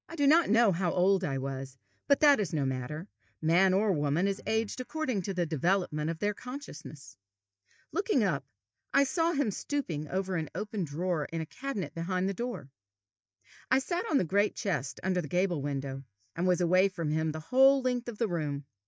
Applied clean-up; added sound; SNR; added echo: neural mask model DeepFilterNet 3.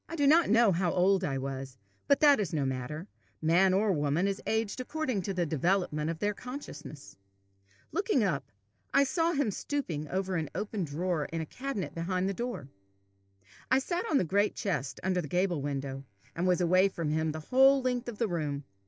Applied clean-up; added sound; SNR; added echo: neural separator model SepFormer DNS4.